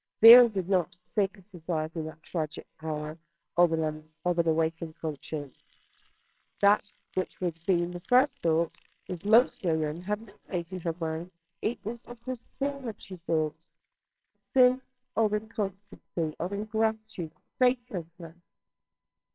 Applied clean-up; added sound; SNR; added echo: neural separator model SepFormer WHAMR!.